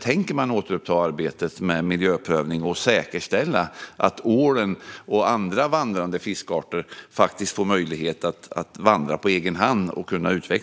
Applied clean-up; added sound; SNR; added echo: none; none; none; none.